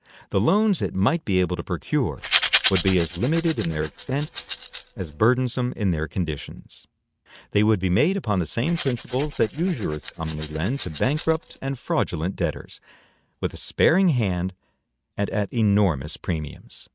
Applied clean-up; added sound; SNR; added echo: neural mask model RNNoise.